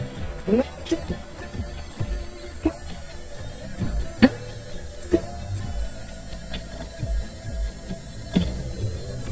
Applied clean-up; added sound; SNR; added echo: neural mask model DeepFilterNet 3.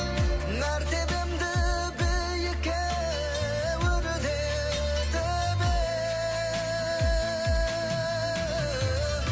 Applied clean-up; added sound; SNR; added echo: none; none; none; none.